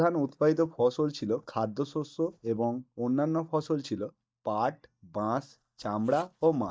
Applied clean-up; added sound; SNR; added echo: neural mask model DeepFilterNet 3.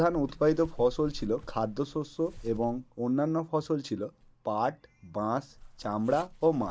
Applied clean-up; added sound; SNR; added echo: none; Zipper (clothing); 17 dB; none.